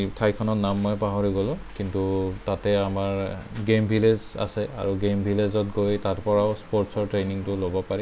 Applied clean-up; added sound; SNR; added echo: none; none; none; none.